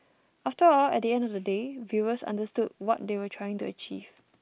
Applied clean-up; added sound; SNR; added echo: none; none; none; none.